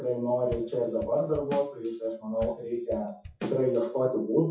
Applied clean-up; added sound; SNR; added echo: classical method WPE with log-MMSE.